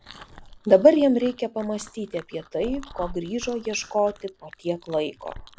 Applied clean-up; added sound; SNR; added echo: none; Chewing, mastication; 19 dB; none.